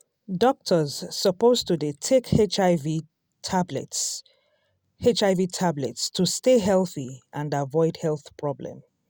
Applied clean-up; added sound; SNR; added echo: none; none; none; none.